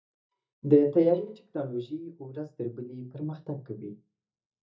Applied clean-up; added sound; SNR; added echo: neural mask model DeepFilterNet 3.